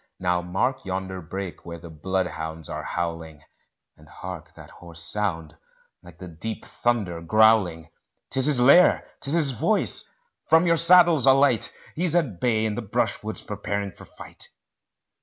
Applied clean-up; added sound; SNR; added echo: none; none; none; none.